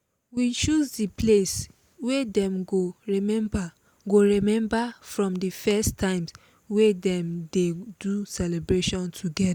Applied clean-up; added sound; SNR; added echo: none; none; none; none.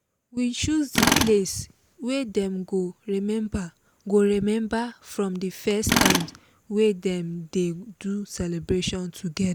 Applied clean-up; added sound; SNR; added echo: none; Tools; 3 dB; none.